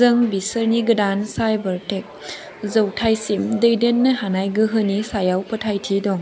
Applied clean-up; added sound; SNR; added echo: none; none; none; none.